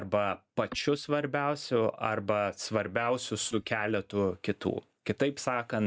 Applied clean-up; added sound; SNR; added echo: neural mask model DeepFilterNet 3.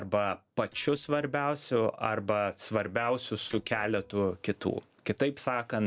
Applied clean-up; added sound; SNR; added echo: neural separator model SepFormer DNS4.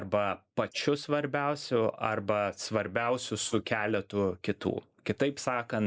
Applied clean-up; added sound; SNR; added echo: neural mask model Resemble Enhance denoiser.